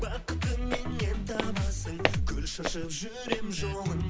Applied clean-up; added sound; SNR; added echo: none; Walk, footsteps; 2 dB; none.